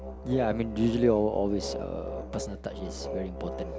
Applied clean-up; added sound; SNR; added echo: none; Musical instrument; 8 dB; none.